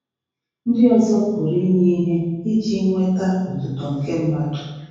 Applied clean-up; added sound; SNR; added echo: none; none; none; reverberation time 1.3 s.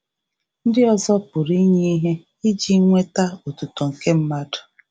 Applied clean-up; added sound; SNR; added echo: none; none; none; none.